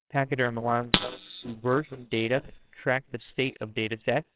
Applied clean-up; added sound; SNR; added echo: neural separator model SepFormer WHAMR!.